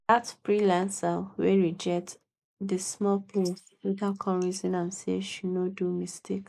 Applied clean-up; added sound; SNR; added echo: neural mask model Resemble Enhance denoiser.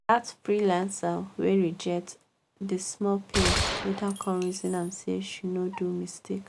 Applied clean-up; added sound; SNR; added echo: none; Gunshot, gunfire; 3 dB; none.